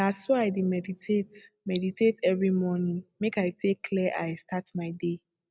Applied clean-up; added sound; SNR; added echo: none; none; none; none.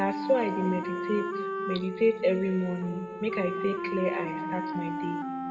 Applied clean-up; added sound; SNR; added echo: none; Wind instrument, woodwind instrument; 4 dB; reverberation time 2.0 s.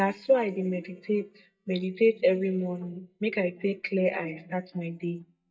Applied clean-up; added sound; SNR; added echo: neural mask model DeepFilterNet 3.